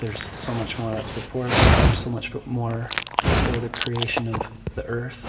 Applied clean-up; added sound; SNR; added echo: none; Dog; -5 dB; reverberation time 1.4 s.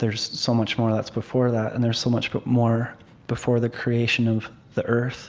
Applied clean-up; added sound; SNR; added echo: none; none; none; none.